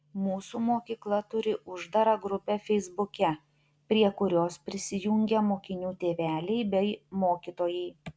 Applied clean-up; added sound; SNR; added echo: none; none; none; none.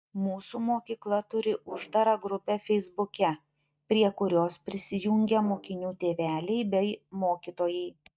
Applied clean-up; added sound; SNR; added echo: neural mask model DeepFilterNet 3.